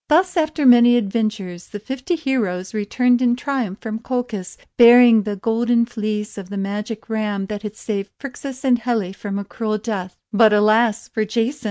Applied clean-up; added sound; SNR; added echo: none; none; none; none.